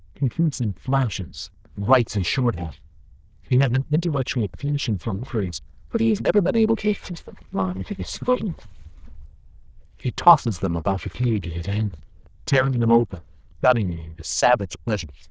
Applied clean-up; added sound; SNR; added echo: neural diffusion model UNIVERSE++.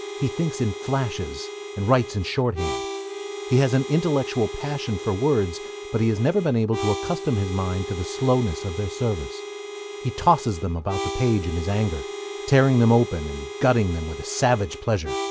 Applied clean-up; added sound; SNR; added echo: none; Harmonica; 9 dB; none.